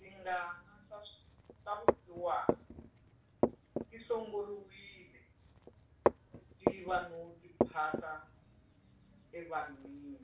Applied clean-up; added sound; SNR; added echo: none; Walk, footsteps; -4 dB; reverberation time 0.4 s.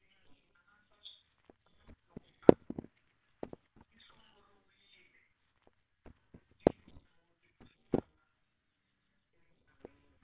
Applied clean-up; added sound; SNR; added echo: neural separator model SepFormer WHAMR!.